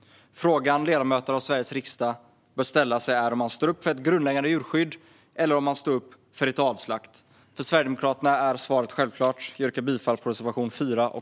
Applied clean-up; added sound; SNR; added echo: none; none; none; none.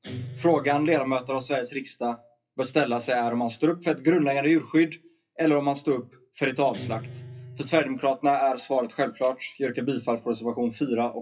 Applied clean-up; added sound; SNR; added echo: classical method WPE with log-MMSE.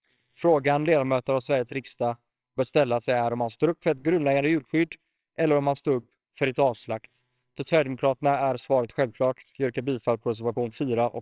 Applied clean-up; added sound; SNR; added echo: neural separator model SepFormer WHAMR!.